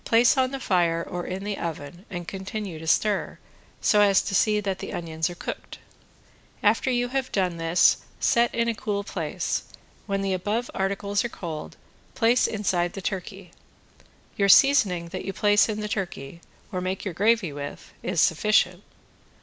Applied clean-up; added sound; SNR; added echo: none; none; none; none.